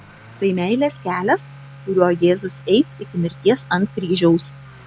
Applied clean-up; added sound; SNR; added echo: none; Accelerating, revving, vroom / Motor vehicle (road); 20 dB; none.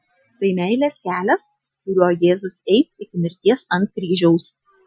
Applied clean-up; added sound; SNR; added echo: classical method Wiener filter.